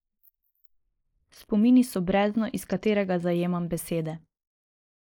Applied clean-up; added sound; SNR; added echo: neural mask model Resemble Enhance denoiser.